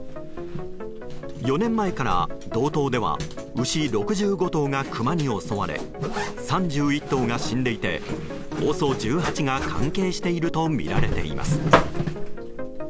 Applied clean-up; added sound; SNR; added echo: none; Zipper (clothing); 3 dB; none.